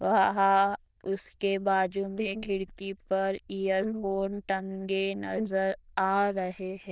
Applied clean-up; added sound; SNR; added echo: neural diffusion model UNIVERSE++.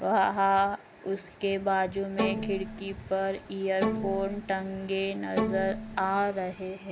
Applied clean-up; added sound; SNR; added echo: none; Bowed string instrument; 5 dB; none.